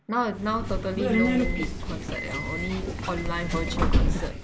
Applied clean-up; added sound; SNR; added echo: none; Subway, metro, underground; -5 dB; none.